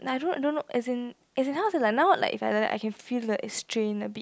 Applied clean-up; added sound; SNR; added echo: none; none; none; none.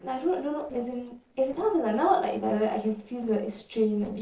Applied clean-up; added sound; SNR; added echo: neural separator model SepFormer DNS4.